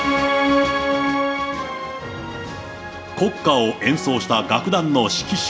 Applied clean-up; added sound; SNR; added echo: none; none; none; reverberation time 1.0 s.